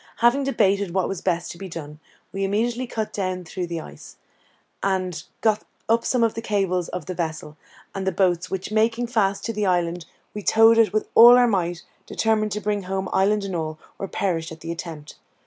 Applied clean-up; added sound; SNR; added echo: none; none; none; none.